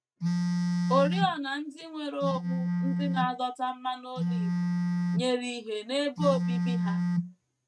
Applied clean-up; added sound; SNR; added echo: neural mask model RNNoise.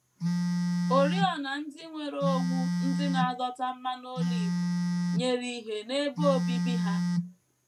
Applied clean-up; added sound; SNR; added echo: none; Telephone; -2 dB; none.